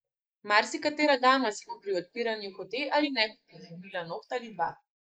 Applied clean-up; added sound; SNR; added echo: neural mask model Resemble Enhance denoiser.